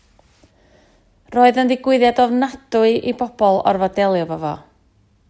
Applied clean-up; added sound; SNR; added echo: none; none; none; none.